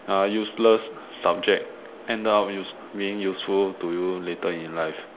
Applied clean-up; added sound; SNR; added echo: none; none; none; none.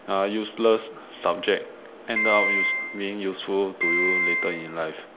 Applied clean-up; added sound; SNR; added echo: none; Piano; -2 dB; none.